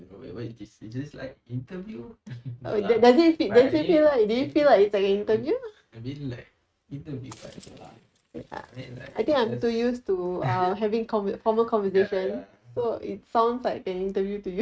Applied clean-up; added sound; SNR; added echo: neural mask model RNNoise.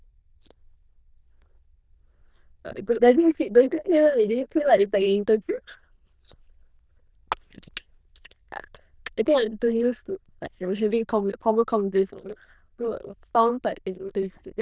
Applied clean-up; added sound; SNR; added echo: neural diffusion model UNIVERSE++.